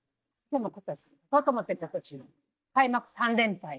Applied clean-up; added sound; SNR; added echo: neural mask model DeepFilterNet 3.